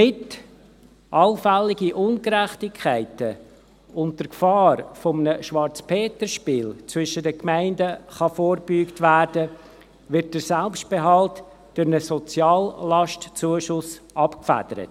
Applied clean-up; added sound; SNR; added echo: none; none; none; none.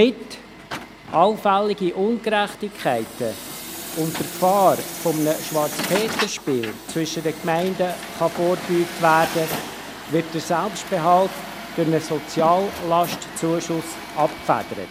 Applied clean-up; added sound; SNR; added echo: none; Truck; 11 dB; none.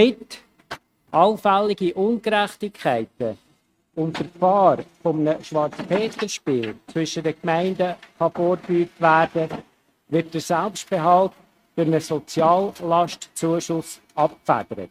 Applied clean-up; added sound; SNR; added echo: neural mask model RNNoise.